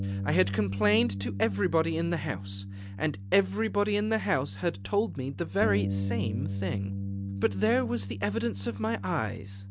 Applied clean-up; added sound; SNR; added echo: none; Bass guitar; 5 dB; none.